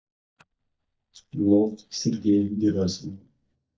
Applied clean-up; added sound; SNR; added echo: neural mask model DeepFilterNet 3.